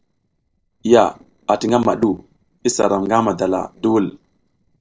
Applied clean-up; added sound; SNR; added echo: neural separator model SepFormer DNS4.